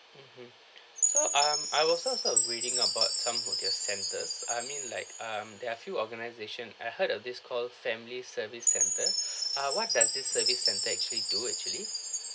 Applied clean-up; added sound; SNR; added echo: none; Chime; -3 dB; none.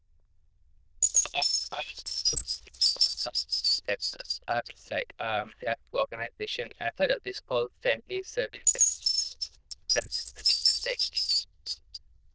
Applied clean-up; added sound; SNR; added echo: neural diffusion model UNIVERSE++.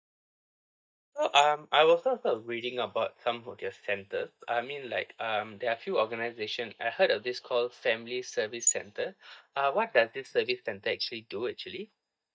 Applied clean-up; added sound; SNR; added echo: neural mask model DeepFilterNet 3.